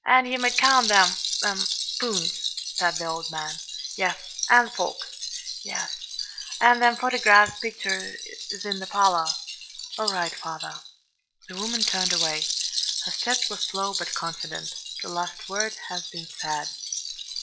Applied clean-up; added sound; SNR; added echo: classical method log-MMSE.